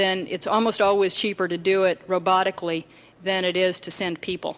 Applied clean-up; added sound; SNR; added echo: none; none; none; none.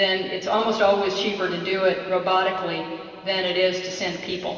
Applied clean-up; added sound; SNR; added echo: none; none; none; reverberation time 2.6 s.